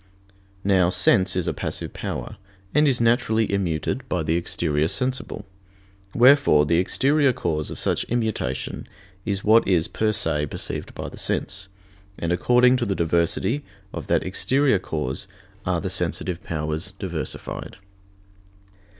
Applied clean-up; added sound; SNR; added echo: none; none; none; none.